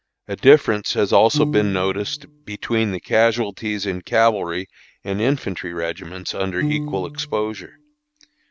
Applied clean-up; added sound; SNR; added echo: neural mask model RNNoise.